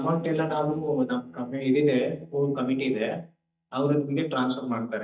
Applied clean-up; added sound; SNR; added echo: neural mask model DeepFilterNet 3.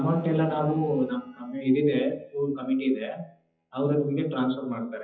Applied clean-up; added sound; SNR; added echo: classical method WPE with log-MMSE.